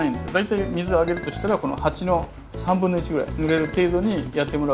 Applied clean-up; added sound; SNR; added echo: none; Chink, clink; 17 dB; none.